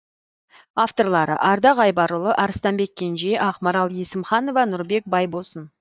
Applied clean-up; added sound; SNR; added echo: neural mask model DeepFilterNet 3.